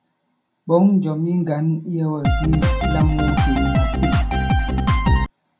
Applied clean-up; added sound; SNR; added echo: none; Drum kit; -4 dB; reverberation time 0.2 s.